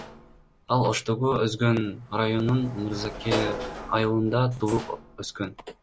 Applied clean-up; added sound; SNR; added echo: none; Sliding door / Slam; 12 dB; none.